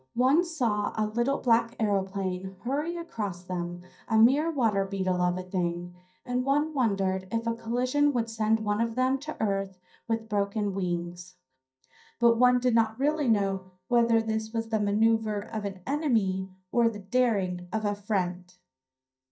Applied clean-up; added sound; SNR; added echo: neural mask model DeepFilterNet 3.